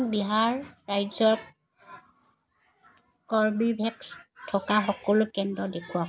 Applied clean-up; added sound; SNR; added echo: none; none; none; none.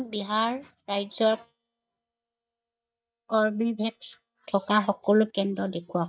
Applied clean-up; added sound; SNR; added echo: neural mask model DeepFilterNet 3.